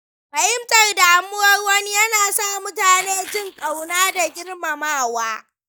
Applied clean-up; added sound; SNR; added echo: neural mask model DeepFilterNet 3.